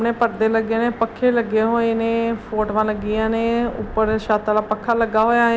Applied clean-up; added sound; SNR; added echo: none; none; none; none.